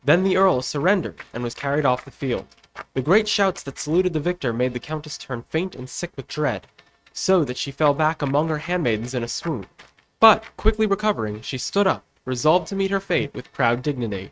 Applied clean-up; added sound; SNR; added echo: neural mask model RNNoise.